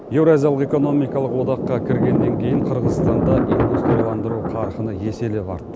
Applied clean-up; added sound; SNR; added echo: none; Thunder; 1 dB; none.